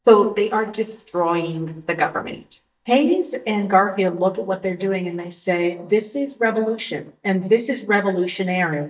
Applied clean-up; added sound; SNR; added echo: neural mask model DeepFilterNet 3.